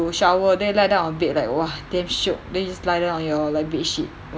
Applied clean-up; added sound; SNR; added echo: none; none; none; none.